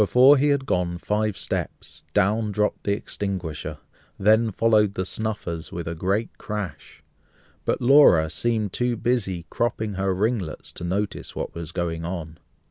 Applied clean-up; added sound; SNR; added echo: none; none; none; none.